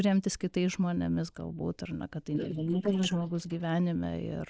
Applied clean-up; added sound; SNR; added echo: neural mask model Resemble Enhance denoiser.